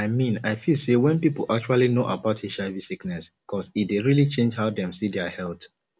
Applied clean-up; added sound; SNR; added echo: none; none; none; none.